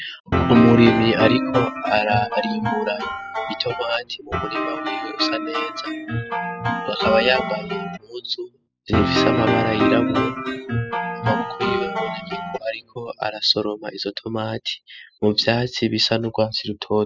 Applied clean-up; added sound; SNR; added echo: classical method spectral subtraction.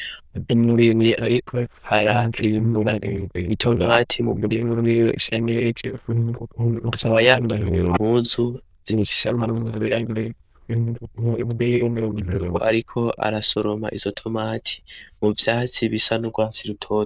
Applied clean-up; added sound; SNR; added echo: neural diffusion model UNIVERSE++.